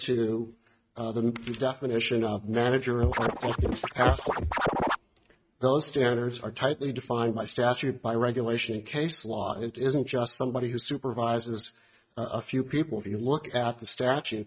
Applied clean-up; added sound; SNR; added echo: neural mask model RNNoise.